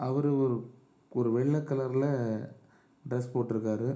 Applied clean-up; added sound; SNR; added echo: none; none; none; reverberation time 0.4 s.